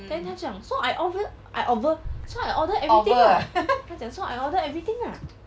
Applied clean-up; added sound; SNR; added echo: none; Boom; 17 dB; none.